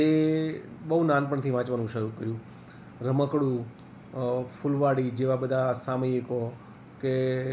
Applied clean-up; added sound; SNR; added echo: none; none; none; none.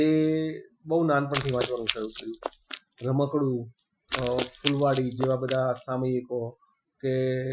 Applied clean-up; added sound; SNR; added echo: classical method Wiener filter.